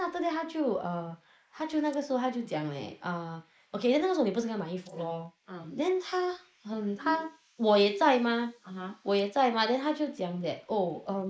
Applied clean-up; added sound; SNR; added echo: neural mask model Resemble Enhance denoiser.